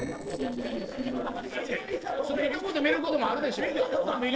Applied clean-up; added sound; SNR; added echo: neural separator model SepFormer DNS4.